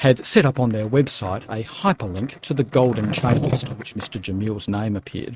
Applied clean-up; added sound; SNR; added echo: neural mask model RNNoise.